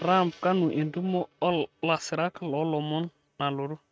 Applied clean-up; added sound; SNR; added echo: neural mask model RNNoise.